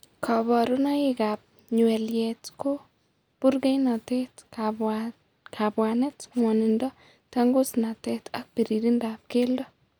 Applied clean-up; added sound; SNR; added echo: none; none; none; none.